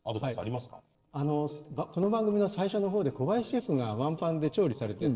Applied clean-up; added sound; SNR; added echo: neural separator model SepFormer DNS4.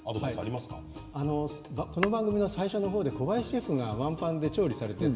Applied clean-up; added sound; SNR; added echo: none; Tap / Hammer; 13 dB; reverberation time 2.0 s.